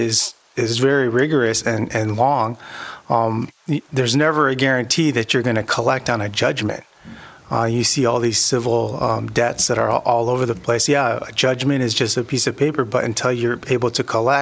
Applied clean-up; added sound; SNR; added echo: neural mask model Resemble Enhance denoiser.